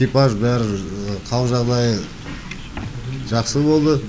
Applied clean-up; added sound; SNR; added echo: none; none; none; none.